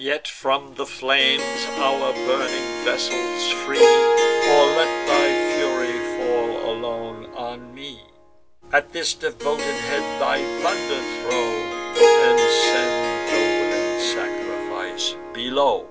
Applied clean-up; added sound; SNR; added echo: none; Harp; -2 dB; none.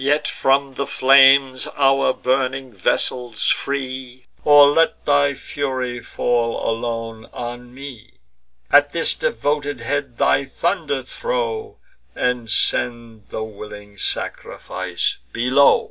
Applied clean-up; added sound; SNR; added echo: none; none; none; none.